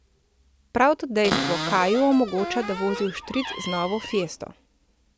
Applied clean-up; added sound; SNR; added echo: none; Cupboard open or close; 6 dB; none.